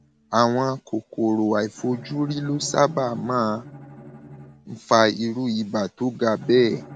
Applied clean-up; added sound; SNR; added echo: none; Bowed string instrument; 20 dB; none.